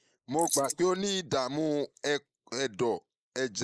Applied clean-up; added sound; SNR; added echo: neural mask model Resemble Enhance denoiser.